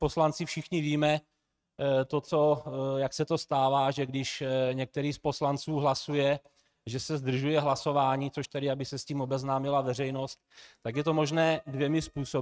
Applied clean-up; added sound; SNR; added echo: neural mask model RNNoise.